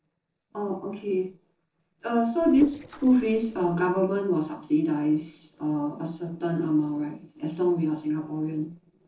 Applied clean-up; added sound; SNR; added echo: neural separator model SepFormer DNS4.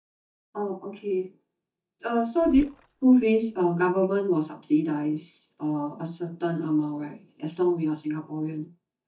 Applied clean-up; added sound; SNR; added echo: neural mask model DeepFilterNet 3.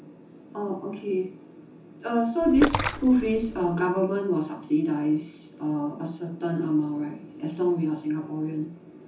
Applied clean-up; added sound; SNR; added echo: none; Splash, splatter; 4 dB; reverberation time 0.6 s.